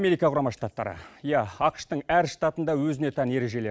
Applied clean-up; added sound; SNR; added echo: none; none; none; none.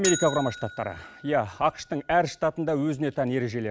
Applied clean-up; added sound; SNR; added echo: none; Bell; 12 dB; none.